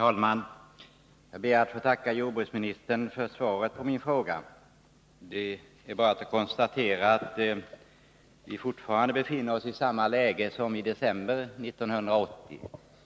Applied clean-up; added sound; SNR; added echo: none; none; none; none.